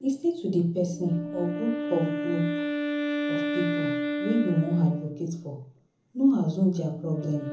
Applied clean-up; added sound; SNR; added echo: none; Wind instrument, woodwind instrument; 4 dB; reverberation time 0.6 s.